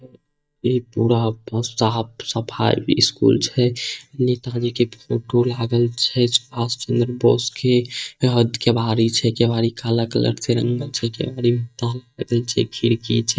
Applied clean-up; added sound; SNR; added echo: neural mask model DeepFilterNet 3.